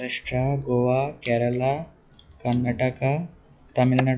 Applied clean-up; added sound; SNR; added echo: classical method log-MMSE.